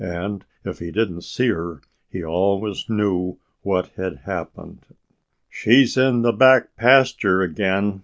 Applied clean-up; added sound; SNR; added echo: none; none; none; none.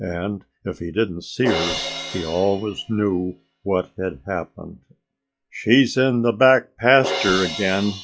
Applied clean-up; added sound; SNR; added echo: classical method log-MMSE.